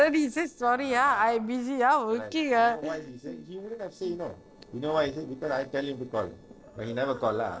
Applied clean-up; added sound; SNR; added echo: neural separator model SepFormer DNS4.